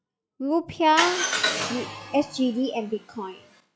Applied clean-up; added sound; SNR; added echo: classical method log-MMSE.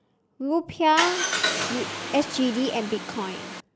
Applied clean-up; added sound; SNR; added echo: none; Car; 2 dB; none.